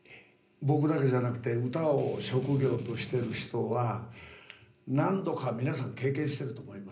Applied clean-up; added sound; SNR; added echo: none; Strum; 11 dB; reverberation time 0.5 s.